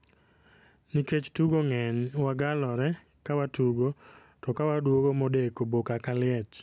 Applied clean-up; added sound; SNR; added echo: none; none; none; none.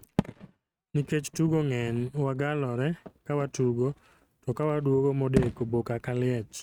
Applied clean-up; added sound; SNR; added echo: neural mask model RNNoise.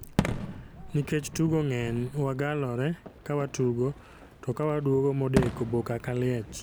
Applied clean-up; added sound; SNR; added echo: none; Fireworks; 7 dB; none.